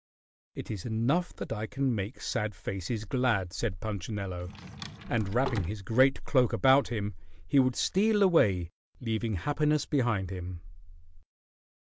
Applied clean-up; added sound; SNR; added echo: none; Drawer open or close; 11 dB; none.